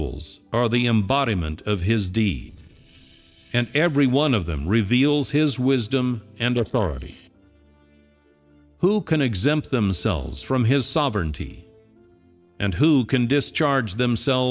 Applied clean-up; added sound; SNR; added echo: neural separator model SepFormer DNS4.